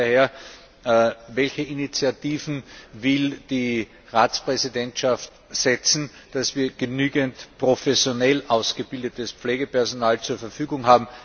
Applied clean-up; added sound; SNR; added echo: none; none; none; none.